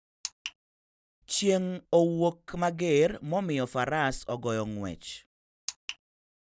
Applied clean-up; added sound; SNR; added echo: none; none; none; none.